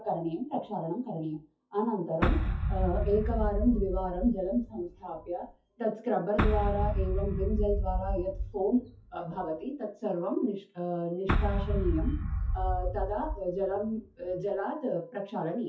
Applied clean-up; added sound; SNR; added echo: classical method WPE with log-MMSE.